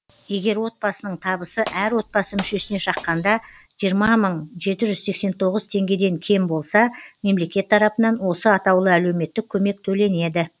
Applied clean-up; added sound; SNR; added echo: none; Glass; 17 dB; none.